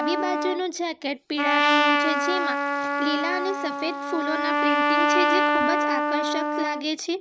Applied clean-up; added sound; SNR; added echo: none; Trumpet; -5 dB; none.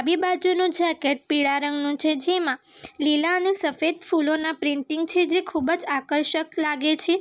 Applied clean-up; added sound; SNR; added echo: none; none; none; none.